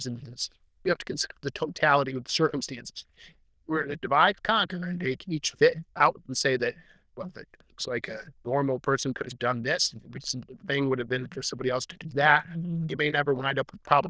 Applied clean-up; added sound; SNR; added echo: neural diffusion model UNIVERSE++.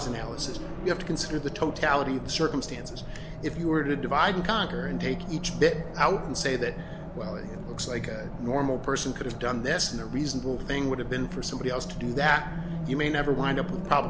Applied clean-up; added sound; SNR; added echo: none; Race car, auto racing; 7 dB; none.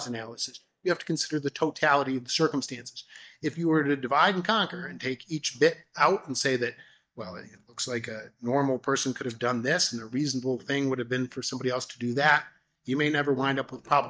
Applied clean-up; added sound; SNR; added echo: neural mask model DeepFilterNet 3.